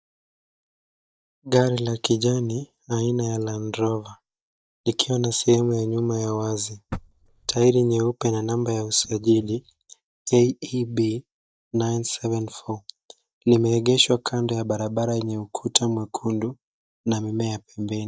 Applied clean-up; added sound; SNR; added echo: neural mask model DeepFilterNet 3.